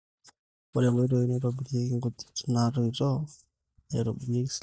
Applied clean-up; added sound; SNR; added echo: neural mask model DeepFilterNet 3.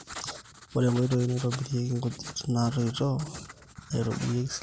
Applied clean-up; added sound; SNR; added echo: none; Writing; 13 dB; none.